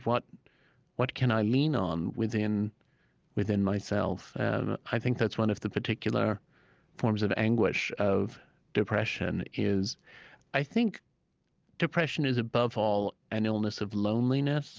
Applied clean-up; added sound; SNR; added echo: none; none; none; none.